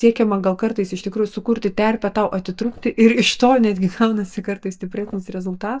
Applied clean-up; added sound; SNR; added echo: neural mask model DeepFilterNet 3.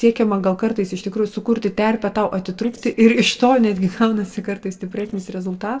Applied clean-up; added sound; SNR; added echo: neural separator model SepFormer DNS4.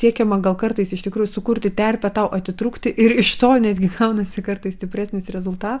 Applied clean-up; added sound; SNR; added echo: none; none; none; none.